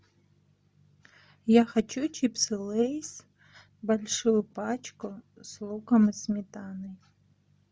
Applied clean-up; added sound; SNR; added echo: none; none; none; none.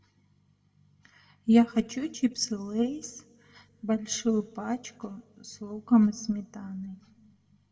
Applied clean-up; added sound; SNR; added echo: none; none; none; reverberation time 0.2 s.